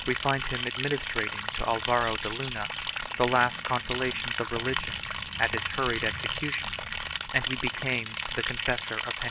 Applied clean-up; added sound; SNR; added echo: none; Liquid; 1 dB; none.